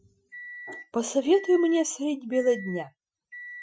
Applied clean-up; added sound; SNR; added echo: classical method Wiener filter.